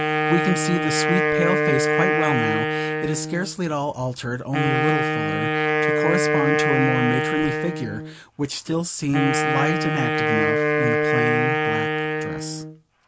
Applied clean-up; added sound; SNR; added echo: none; Wind instrument, woodwind instrument; -3 dB; none.